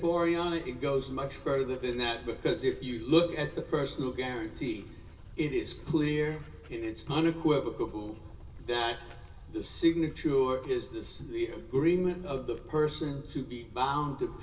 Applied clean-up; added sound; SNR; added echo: none; Dog; 16 dB; reverberation time 0.2 s.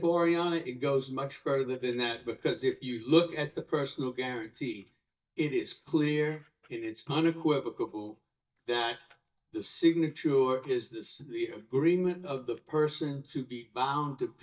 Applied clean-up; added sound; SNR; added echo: neural mask model DeepFilterNet 3.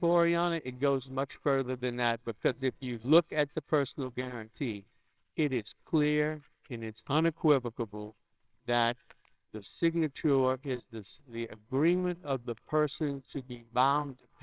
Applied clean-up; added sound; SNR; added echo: neural separator model SepFormer WHAMR!.